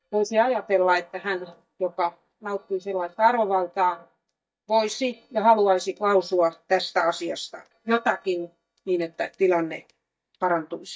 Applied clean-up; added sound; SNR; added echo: neural mask model DeepFilterNet 3.